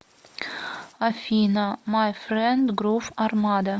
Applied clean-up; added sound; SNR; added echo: none; none; none; none.